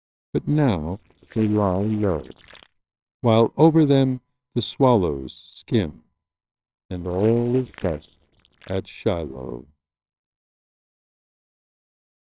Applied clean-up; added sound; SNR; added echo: neural separator model SepFormer WHAMR!.